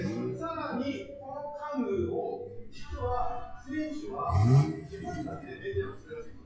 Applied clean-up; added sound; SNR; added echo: classical method WPE with log-MMSE.